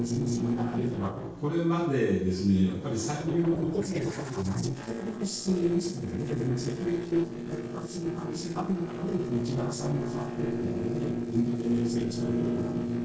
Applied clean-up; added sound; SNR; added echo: neural separator model SepFormer DNS4.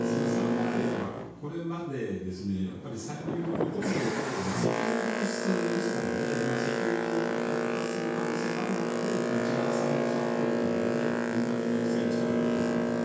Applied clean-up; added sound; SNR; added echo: none; Boat, Water vehicle; -5 dB; reverberation time 0.6 s.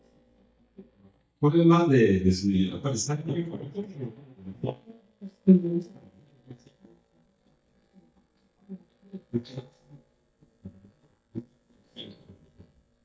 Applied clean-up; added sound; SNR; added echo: neural mask model DeepFilterNet 3.